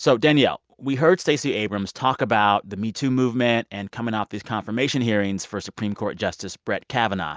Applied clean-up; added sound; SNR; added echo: none; none; none; none.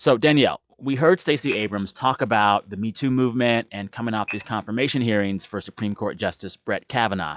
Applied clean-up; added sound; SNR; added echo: classical method log-MMSE.